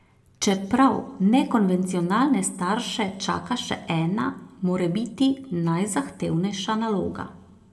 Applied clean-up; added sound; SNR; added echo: none; none; none; reverberation time 1.0 s.